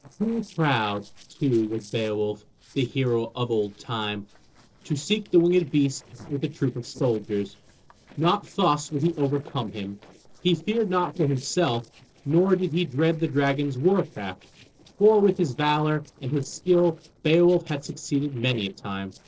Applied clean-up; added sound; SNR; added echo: neural separator model SepFormer DNS4.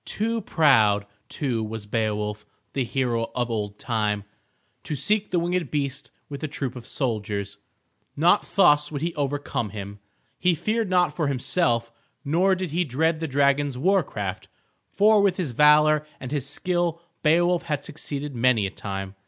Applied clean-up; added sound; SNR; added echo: none; none; none; none.